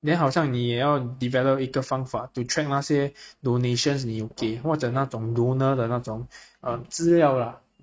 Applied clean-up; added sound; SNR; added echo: neural mask model RNNoise.